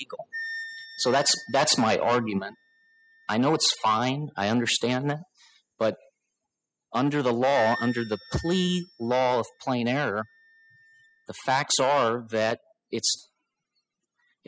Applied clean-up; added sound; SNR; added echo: classical method spectral subtraction.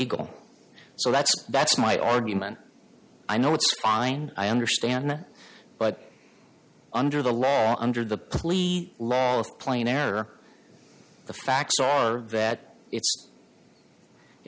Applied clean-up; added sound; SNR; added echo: none; none; none; none.